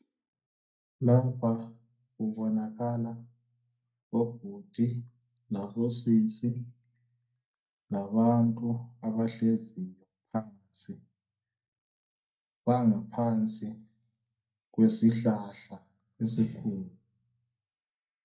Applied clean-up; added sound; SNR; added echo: neural mask model DeepFilterNet 3.